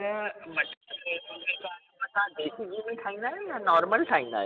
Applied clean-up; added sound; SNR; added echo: none; none; none; none.